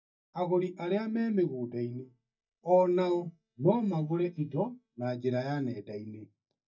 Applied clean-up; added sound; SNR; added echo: neural mask model DeepFilterNet 3.